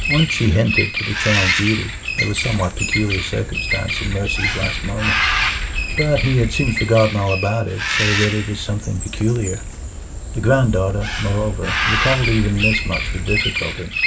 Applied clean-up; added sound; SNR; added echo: none; Bird vocalization, bird call, bird song + Bird; 2 dB; none.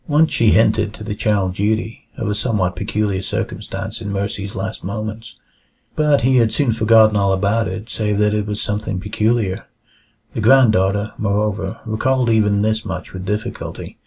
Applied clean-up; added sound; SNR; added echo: none; none; none; none.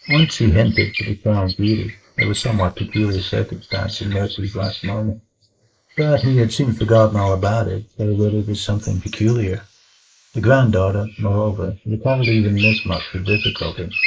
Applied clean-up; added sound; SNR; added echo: neural mask model Resemble Enhance denoiser.